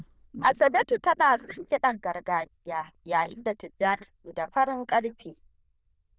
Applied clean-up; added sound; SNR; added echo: neural diffusion model UNIVERSE++.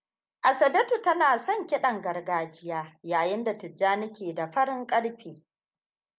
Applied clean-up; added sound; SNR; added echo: none; none; none; none.